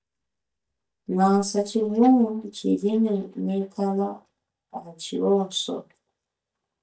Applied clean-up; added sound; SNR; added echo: neural mask model DeepFilterNet 3.